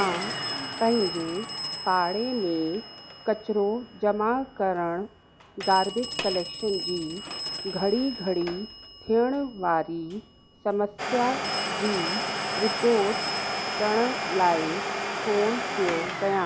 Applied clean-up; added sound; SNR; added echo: none; Domestic sounds, home sounds + Telephone; 5 dB; none.